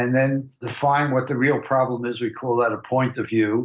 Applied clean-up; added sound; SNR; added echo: none; none; none; none.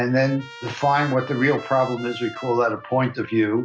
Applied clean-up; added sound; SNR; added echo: none; Trumpet; 18 dB; none.